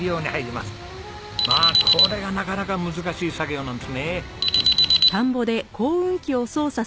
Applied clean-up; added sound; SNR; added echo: none; Alarm; -3 dB; none.